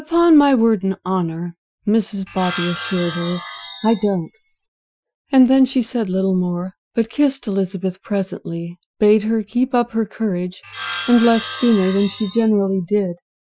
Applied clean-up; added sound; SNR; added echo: classical method Wiener filter.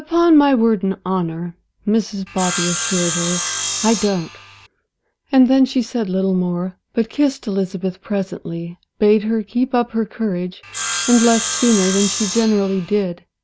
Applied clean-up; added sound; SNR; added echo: none; Sawing; 5 dB; none.